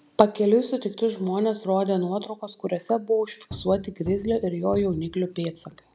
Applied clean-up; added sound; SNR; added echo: none; Cupboard open or close; 14 dB; none.